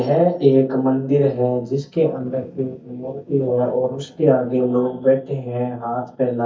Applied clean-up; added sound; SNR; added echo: neural mask model DeepFilterNet 3.